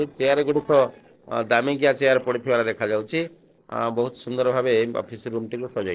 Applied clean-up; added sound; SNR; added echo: neural separator model SepFormer DNS4.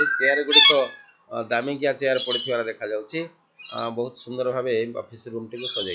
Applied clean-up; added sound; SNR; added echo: classical method log-MMSE.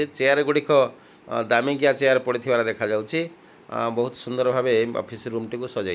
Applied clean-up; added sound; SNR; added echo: none; none; none; none.